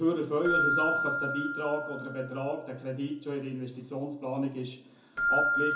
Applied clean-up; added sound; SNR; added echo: none; Keyboard (musical); 0 dB; reverberation time 0.6 s.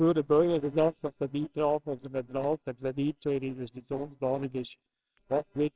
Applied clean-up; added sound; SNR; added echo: neural separator model SepFormer WHAMR!.